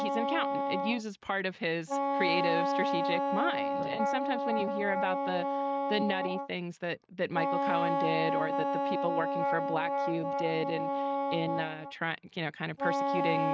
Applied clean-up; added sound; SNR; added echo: neural mask model RNNoise.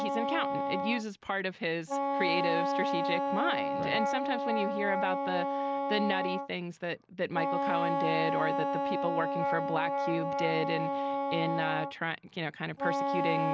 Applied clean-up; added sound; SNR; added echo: none; Wind instrument, woodwind instrument; -2 dB; none.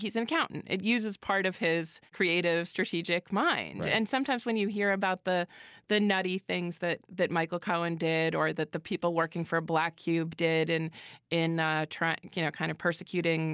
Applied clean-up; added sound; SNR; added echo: none; none; none; none.